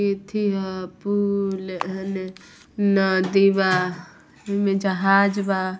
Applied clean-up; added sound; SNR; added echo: none; Camera; 17 dB; none.